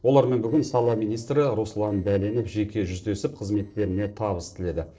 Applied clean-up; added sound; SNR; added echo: neural separator model SepFormer DNS4.